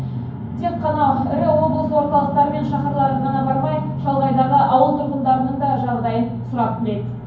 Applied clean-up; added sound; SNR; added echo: none; Brass instrument; 11 dB; reverberation time 0.9 s.